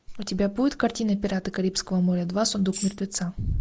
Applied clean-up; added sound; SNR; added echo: none; Tambourine; 12 dB; none.